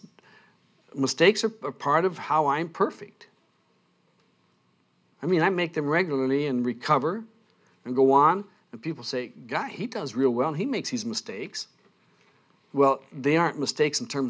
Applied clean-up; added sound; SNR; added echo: none; none; none; none.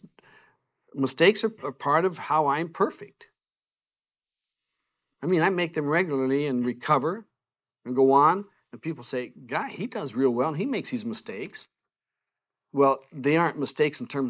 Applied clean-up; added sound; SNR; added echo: neural mask model Resemble Enhance denoiser.